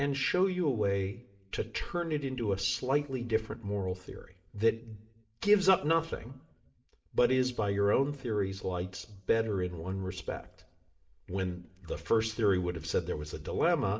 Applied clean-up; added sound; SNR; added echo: none; none; none; reverberation time 0.5 s.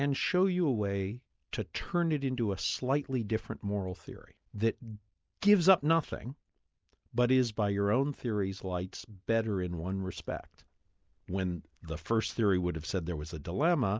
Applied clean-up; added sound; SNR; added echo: none; none; none; none.